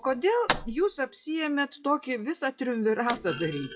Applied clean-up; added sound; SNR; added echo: classical method WPE with log-MMSE.